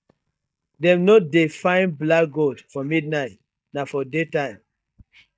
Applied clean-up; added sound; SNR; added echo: neural mask model DeepFilterNet 3.